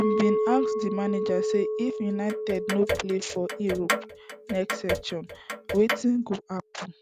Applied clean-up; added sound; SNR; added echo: none; Chink, clink + Clock; 2 dB; none.